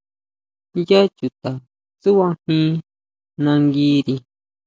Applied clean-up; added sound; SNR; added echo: none; none; none; none.